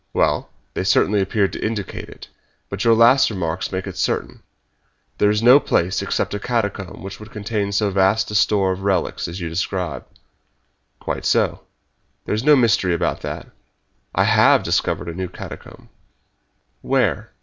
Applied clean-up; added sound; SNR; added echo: none; none; none; none.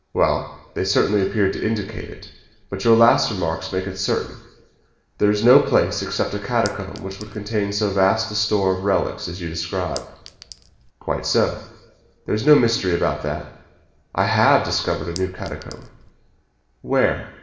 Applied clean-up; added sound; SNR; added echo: none; Chink, clink; 19 dB; reverberation time 1.0 s.